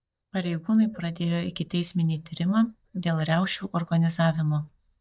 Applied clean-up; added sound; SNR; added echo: neural mask model DeepFilterNet 3.